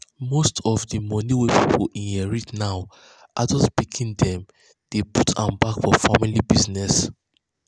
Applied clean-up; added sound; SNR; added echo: none; none; none; none.